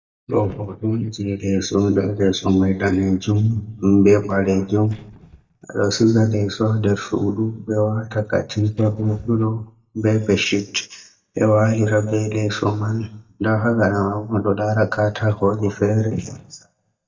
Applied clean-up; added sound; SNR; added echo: neural mask model DeepFilterNet 3.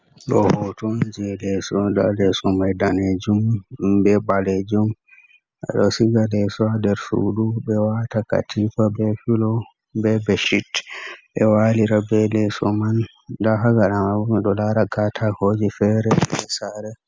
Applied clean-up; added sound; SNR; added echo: none; none; none; none.